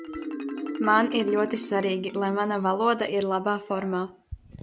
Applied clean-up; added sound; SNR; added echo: none; Marimba, xylophone; 10 dB; none.